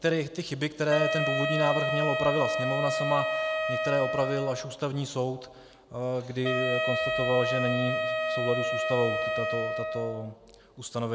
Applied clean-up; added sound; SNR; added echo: none; Wind instrument, woodwind instrument; 0 dB; none.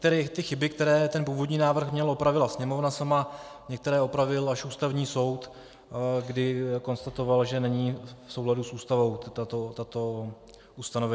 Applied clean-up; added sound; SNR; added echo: none; none; none; none.